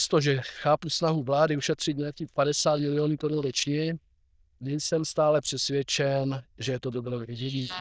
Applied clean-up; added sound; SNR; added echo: neural diffusion model UNIVERSE++.